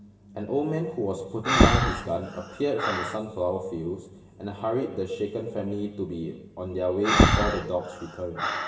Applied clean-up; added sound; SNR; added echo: none; Breathing; -2 dB; reverberation time 1.2 s.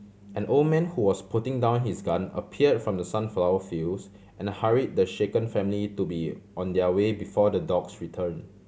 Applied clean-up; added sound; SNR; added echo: none; none; none; none.